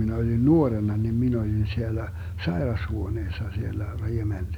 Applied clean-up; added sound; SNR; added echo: none; none; none; none.